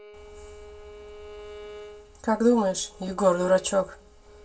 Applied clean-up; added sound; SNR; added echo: neural separator model SepFormer DNS4.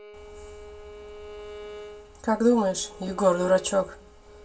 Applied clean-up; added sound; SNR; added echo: none; Bowed string instrument; 17 dB; reverberation time 0.2 s.